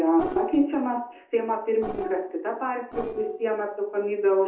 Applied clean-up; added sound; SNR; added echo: neural separator model SepFormer DNS4.